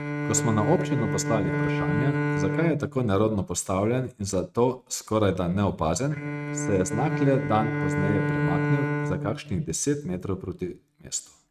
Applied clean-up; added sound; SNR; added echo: neural mask model RNNoise.